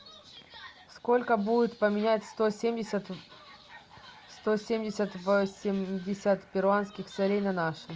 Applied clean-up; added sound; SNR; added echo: none; none; none; none.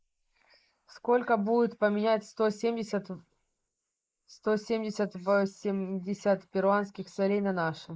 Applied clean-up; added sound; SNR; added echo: neural mask model Resemble Enhance denoiser.